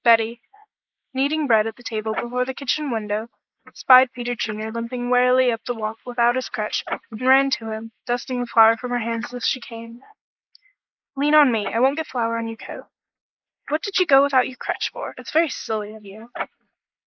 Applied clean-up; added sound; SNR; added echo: neural mask model Resemble Enhance denoiser.